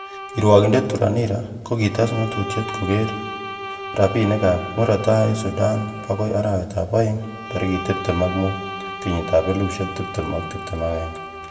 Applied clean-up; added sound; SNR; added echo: none; Bowed string instrument; 11 dB; reverberation time 1.2 s.